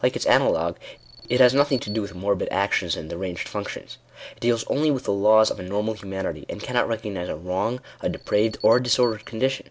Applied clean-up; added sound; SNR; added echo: none; Alarm; 17 dB; none.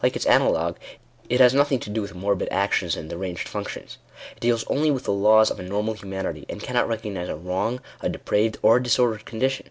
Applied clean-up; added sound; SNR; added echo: none; none; none; none.